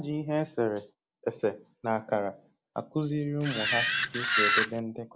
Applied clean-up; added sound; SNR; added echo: none; Camera; -4 dB; none.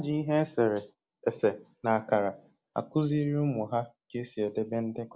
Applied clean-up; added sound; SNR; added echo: none; none; none; none.